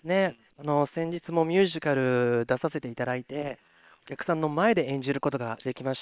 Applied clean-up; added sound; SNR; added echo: neural separator model SepFormer WHAM!.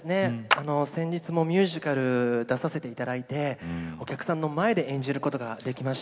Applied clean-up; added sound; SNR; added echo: none; Clapping; 5 dB; none.